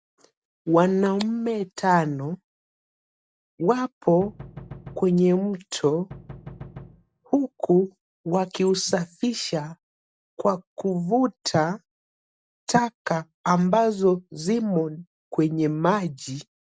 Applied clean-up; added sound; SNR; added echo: none; Knock; 18 dB; none.